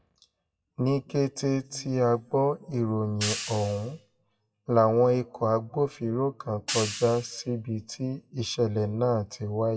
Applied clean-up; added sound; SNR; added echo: classical method WPE with log-MMSE.